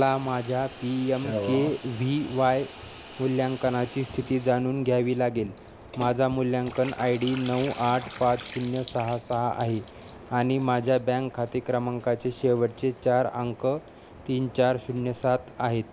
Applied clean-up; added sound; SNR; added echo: none; Bathtub (filling or washing) / Water tap, faucet; 16 dB; none.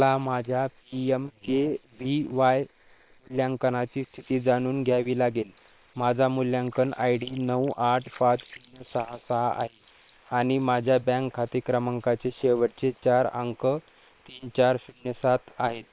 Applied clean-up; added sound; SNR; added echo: neural separator model SepFormer WHAM!.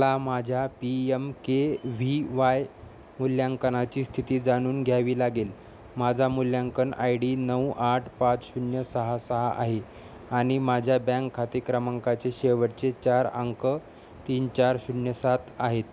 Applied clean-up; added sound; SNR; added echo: none; none; none; none.